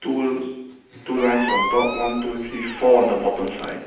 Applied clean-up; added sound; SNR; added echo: none; Squeak; 7 dB; reverberation time 0.9 s.